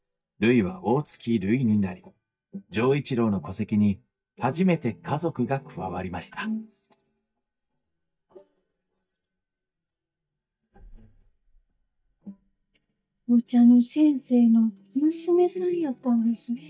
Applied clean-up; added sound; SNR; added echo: neural mask model DeepFilterNet 3.